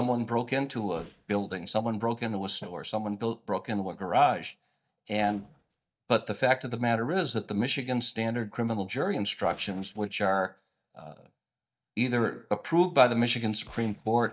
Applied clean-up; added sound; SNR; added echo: neural mask model DeepFilterNet 3.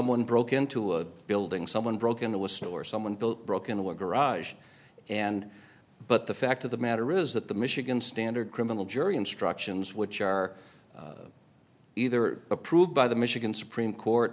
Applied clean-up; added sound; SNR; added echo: none; none; none; none.